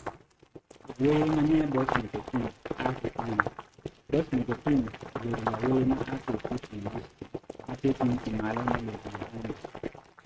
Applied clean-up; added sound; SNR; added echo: neural mask model RNNoise.